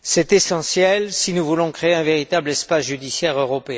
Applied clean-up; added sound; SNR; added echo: none; none; none; none.